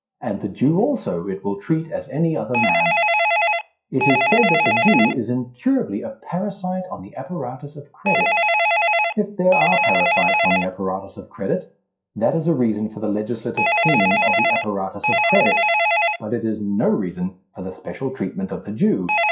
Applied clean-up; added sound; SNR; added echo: classical method WPE with log-MMSE.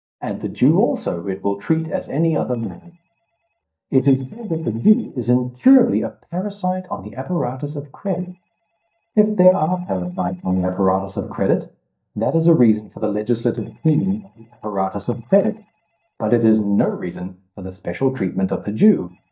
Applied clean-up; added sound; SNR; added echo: neural mask model DeepFilterNet 3.